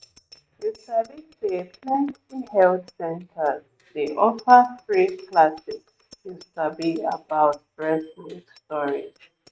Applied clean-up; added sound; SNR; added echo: neural mask model RNNoise.